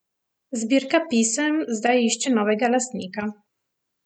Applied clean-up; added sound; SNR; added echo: none; none; none; none.